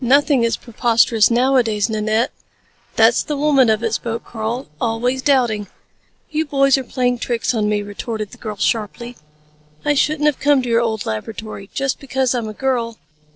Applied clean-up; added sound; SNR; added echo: neural separator model SepFormer DNS4.